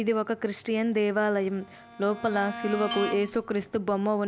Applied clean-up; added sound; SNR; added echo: none; Dishes, pots, and pans / Glass / Bell + Bowed string instrument; 12 dB; none.